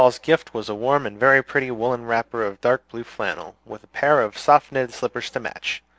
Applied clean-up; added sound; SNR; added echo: none; none; none; none.